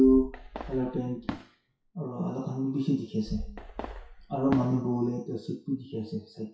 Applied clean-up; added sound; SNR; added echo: classical method WPE with log-MMSE.